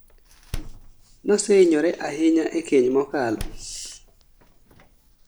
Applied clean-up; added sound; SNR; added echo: none; Door; 16 dB; none.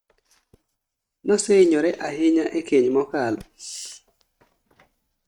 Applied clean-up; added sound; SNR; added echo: neural mask model RNNoise.